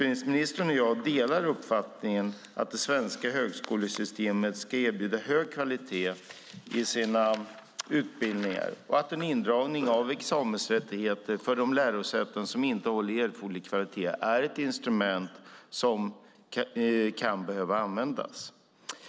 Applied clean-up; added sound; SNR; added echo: none; none; none; none.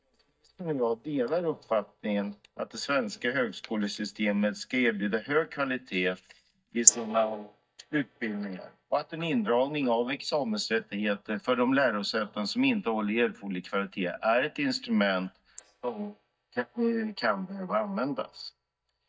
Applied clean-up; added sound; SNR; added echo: neural mask model DeepFilterNet 3.